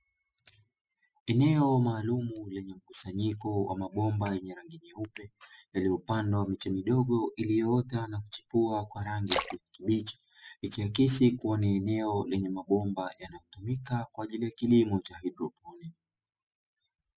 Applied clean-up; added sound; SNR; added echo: classical method spectral subtraction.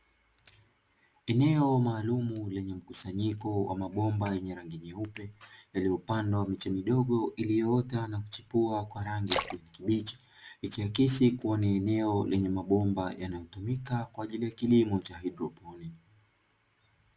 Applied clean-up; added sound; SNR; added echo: none; Splash, splatter; 7 dB; none.